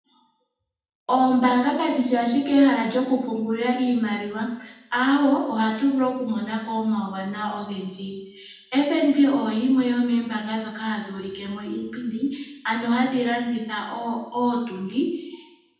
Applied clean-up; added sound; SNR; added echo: none; none; none; reverberation time 0.8 s.